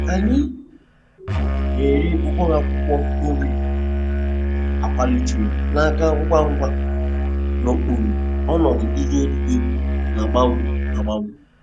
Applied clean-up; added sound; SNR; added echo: none; Musical instrument; -3 dB; none.